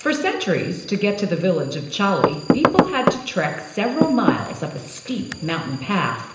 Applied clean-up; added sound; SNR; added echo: none; Knock / Wood; 0 dB; reverberation time 0.9 s.